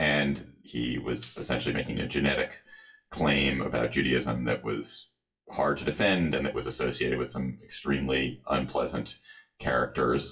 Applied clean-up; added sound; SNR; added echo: classical method WPE with log-MMSE.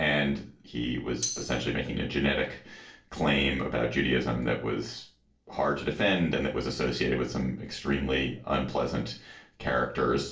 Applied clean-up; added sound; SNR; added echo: neural separator model SepFormer DNS4.